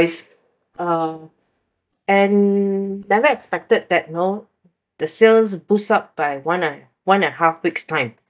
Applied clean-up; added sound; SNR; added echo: neural mask model DeepFilterNet 3.